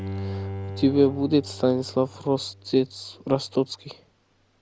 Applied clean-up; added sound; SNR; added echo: none; Bowed string instrument; 12 dB; none.